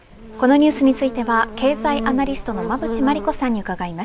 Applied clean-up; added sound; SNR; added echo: none; Buzz; 9 dB; none.